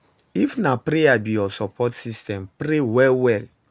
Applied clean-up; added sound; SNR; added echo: none; none; none; none.